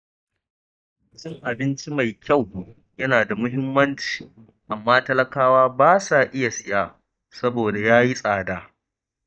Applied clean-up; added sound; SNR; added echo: neural mask model DeepFilterNet 3.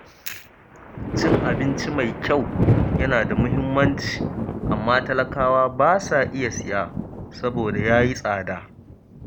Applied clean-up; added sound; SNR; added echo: none; Thunder; 2 dB; none.